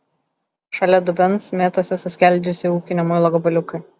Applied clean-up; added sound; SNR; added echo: none; none; none; none.